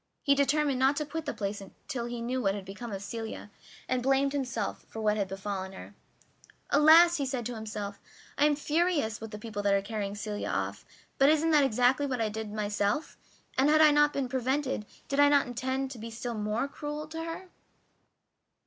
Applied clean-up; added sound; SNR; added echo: none; none; none; none.